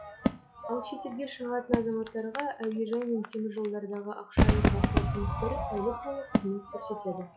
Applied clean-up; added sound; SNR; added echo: classical method log-MMSE.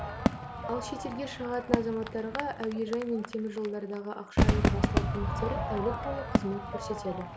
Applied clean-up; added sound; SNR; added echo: none; Crowd / Fireworks; -3 dB; none.